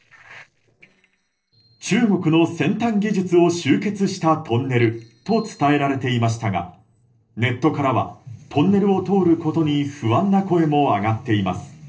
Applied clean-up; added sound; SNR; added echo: neural separator model SepFormer DNS4.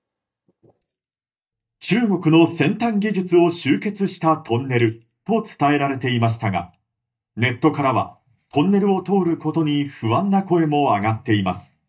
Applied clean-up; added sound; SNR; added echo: neural mask model DeepFilterNet 3.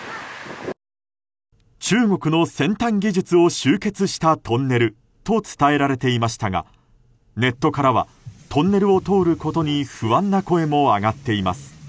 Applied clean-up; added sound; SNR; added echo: none; none; none; none.